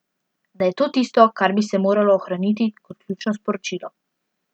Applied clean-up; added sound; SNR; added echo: none; none; none; none.